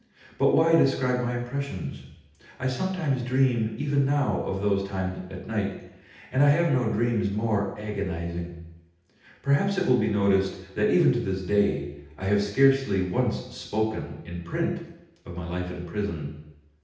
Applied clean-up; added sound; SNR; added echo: none; none; none; reverberation time 0.8 s.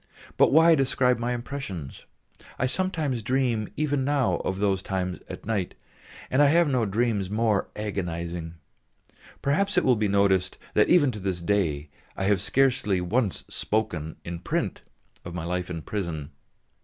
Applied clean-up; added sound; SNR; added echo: none; none; none; none.